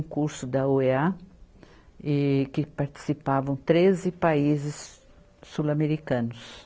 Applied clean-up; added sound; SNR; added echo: none; none; none; none.